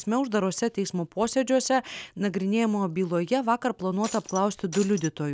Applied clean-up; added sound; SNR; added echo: none; Shatter; 13 dB; none.